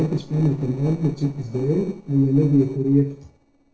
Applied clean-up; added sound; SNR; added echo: neural separator model SepFormer DNS4.